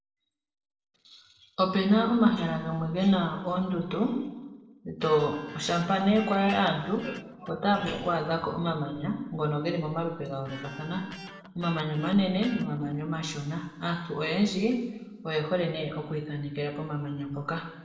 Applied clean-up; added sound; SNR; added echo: neural separator model SepFormer DNS4.